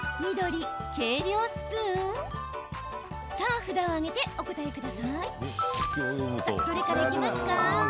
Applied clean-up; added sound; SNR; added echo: none; Tearing; 20 dB; none.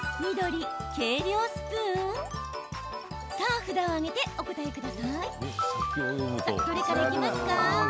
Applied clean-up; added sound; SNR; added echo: none; none; none; none.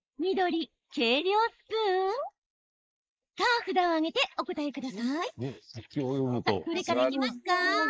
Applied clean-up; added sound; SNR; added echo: neural mask model Resemble Enhance denoiser.